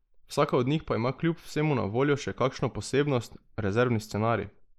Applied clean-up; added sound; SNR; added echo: neural mask model Resemble Enhance denoiser.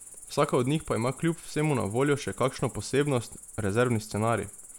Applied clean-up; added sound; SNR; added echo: none; Cricket; 18 dB; none.